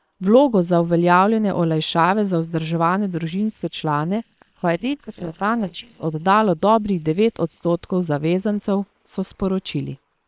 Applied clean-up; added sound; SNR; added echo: neural separator model SepFormer WHAM!.